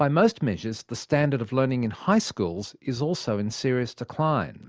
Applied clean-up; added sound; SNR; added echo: none; none; none; none.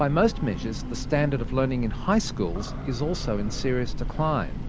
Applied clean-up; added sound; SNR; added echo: none; Train / Breathing; 4 dB; none.